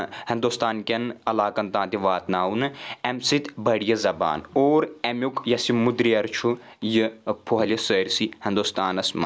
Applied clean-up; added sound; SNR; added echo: none; none; none; none.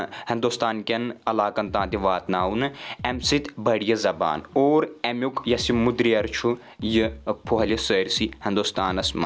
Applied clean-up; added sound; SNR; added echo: none; Drum kit; 16 dB; none.